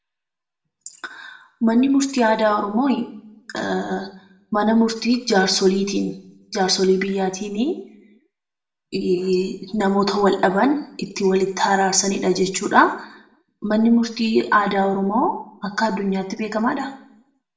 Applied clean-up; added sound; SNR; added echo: none; none; none; reverberation time 0.4 s.